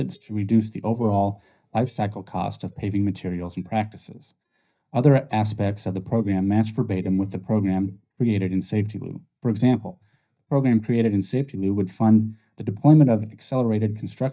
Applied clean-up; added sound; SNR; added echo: neural mask model DeepFilterNet 3.